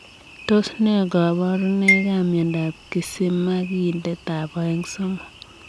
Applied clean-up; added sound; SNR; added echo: none; Marimba, xylophone; 4 dB; none.